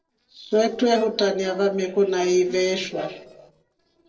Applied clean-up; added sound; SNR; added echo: neural separator model SepFormer DNS4.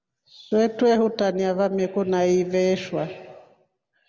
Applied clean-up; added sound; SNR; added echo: none; none; none; none.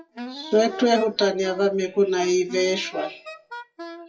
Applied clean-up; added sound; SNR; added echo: classical method WPE with log-MMSE.